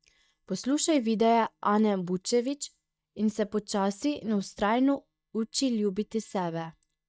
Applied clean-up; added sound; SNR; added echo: neural mask model DeepFilterNet 3.